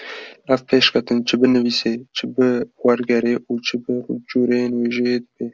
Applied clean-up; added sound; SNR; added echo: none; none; none; none.